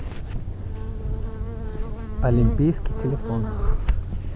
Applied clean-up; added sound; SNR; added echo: none; Buzz; 12 dB; none.